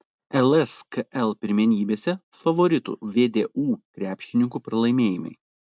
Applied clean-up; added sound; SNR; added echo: none; none; none; none.